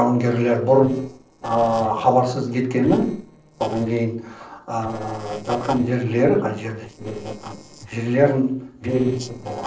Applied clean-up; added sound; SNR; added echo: neural separator model SepFormer DNS4.